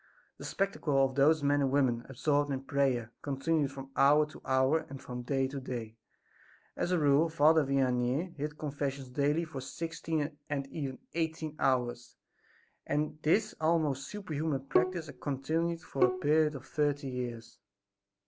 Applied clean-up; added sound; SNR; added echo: none; Bowed string instrument; 3 dB; none.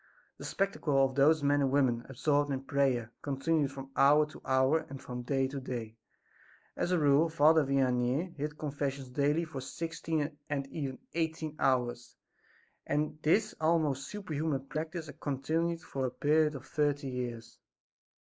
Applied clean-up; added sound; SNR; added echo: neural mask model Resemble Enhance denoiser.